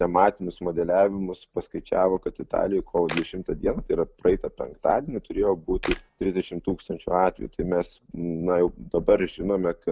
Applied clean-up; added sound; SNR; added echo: none; Camera; 15 dB; none.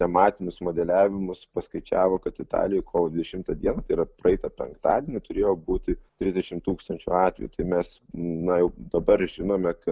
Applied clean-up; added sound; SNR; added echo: none; none; none; none.